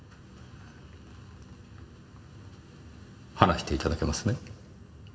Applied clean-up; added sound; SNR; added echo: none; none; none; reverberation time 1.3 s.